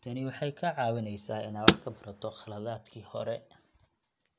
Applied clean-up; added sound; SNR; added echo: none; Car; -4 dB; none.